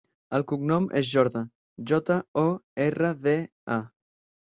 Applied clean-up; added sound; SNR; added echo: none; none; none; none.